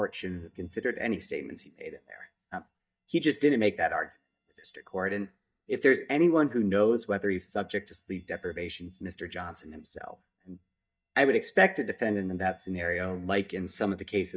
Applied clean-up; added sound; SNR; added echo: neural mask model DeepFilterNet 3.